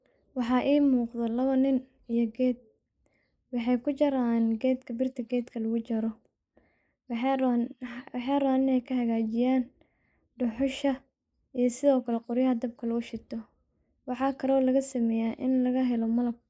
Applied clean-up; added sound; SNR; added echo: neural mask model Resemble Enhance denoiser.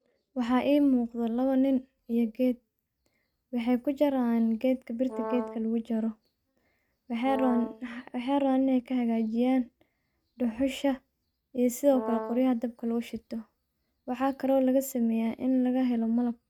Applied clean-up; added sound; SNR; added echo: neural mask model RNNoise.